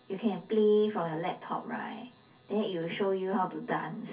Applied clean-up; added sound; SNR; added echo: none; none; none; reverberation time 0.3 s.